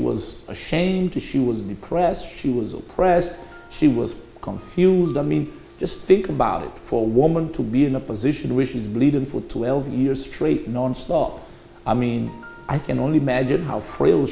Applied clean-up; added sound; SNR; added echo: none; none; none; none.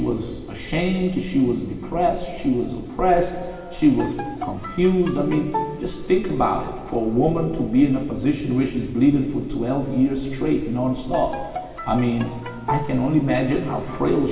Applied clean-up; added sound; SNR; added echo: none; Bowed string instrument; 11 dB; reverberation time 2.1 s.